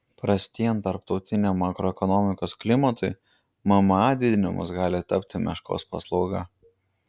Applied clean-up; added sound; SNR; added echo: none; none; none; none.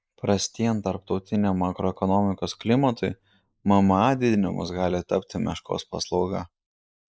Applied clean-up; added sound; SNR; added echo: neural mask model Resemble Enhance denoiser.